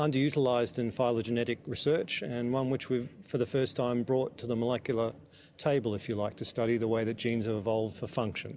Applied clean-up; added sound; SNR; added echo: none; none; none; none.